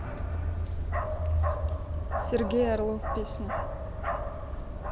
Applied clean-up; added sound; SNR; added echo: none; Bark; -3 dB; none.